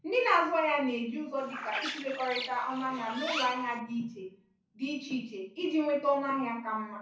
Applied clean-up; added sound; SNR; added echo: none; Bird; 7 dB; reverberation time 0.5 s.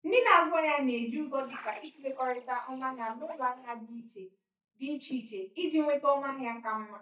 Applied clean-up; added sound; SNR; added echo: neural mask model DeepFilterNet 3.